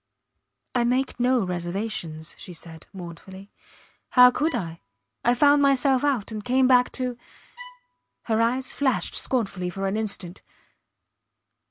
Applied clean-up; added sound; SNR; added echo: none; Bowed string instrument; 20 dB; none.